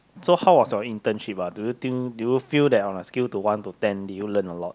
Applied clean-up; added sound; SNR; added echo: none; none; none; none.